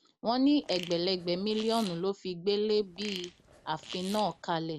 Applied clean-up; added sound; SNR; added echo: none; Fart; 16 dB; none.